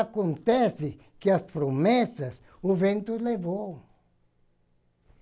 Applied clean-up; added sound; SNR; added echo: none; none; none; none.